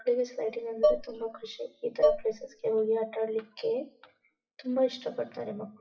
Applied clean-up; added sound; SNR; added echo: classical method WPE with log-MMSE.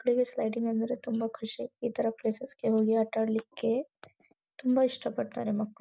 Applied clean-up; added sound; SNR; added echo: none; none; none; none.